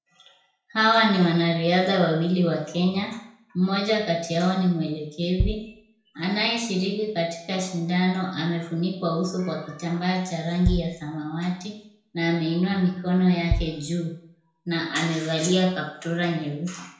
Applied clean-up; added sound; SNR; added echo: none; Bass drum; 7 dB; reverberation time 0.5 s.